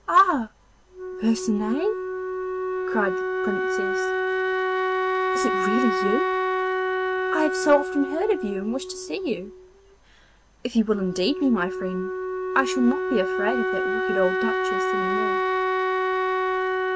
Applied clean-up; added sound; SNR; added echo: none; Wind instrument, woodwind instrument; -1 dB; none.